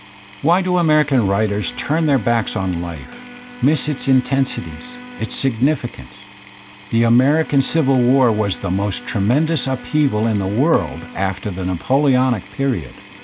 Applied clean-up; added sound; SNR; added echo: none; Bowed string instrument + Power tool; 17 dB; none.